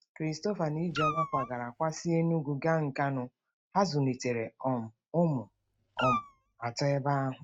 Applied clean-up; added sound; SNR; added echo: neural mask model RNNoise.